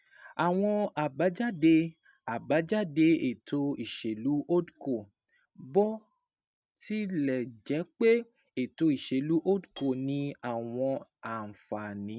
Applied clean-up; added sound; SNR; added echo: neural mask model RNNoise.